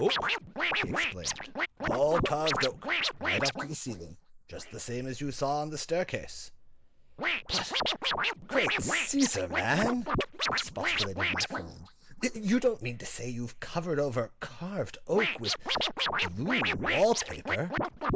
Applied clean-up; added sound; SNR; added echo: neural mask model Resemble Enhance denoiser.